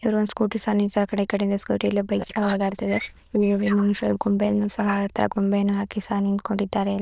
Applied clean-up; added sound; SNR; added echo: neural diffusion model UNIVERSE++.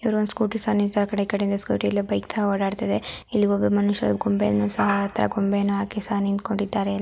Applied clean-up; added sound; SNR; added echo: none; none; none; none.